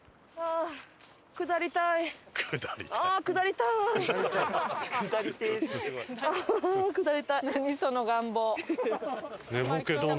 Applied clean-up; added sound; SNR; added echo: none; none; none; none.